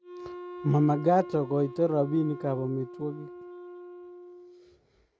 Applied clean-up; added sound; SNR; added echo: none; Wind instrument, woodwind instrument; 14 dB; none.